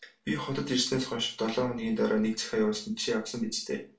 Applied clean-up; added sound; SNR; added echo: none; none; none; reverberation time 0.3 s.